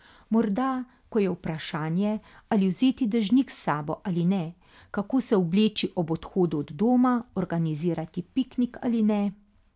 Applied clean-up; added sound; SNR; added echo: none; none; none; none.